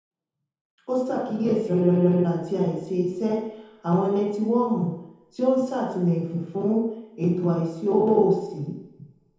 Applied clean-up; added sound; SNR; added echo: none; none; none; reverberation time 0.9 s.